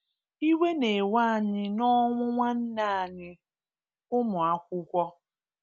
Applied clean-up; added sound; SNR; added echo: none; none; none; none.